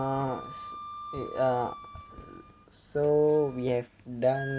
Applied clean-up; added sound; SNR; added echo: none; Wind instrument, woodwind instrument; 15 dB; none.